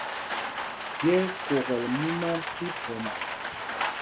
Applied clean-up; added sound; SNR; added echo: none; Rain; 3 dB; none.